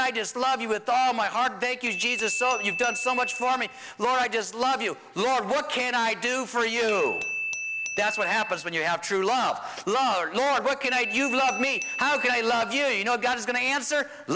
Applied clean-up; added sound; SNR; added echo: none; Glass / Bell; 9 dB; none.